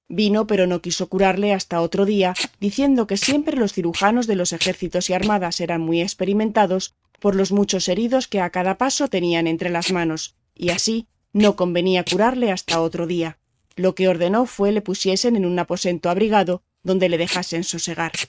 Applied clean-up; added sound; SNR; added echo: neural mask model RNNoise.